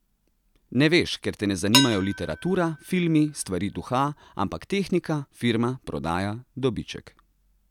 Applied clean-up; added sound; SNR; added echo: none; Dishes, pots, and pans; 6 dB; none.